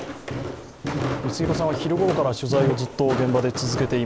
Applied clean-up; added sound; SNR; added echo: none; Walk, footsteps; 4 dB; none.